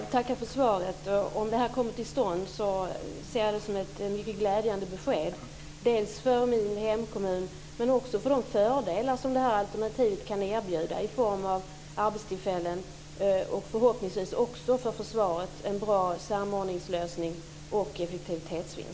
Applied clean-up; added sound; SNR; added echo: none; none; none; reverberation time 0.3 s.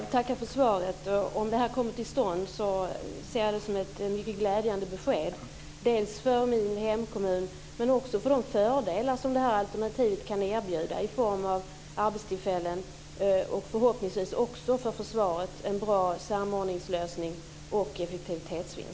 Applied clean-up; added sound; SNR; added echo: none; none; none; none.